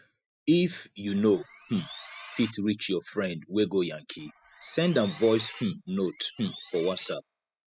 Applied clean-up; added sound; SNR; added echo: classical method spectral subtraction.